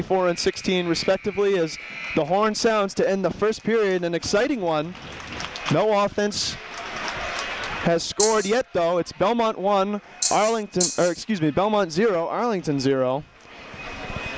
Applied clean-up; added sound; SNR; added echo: none; Rattle (instrument); 4 dB; none.